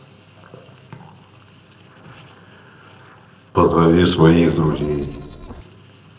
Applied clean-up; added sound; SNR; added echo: neural separator model SepFormer DNS4.